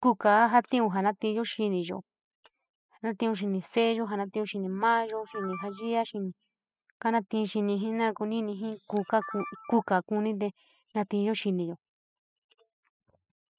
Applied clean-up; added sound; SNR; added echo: classical method spectral subtraction.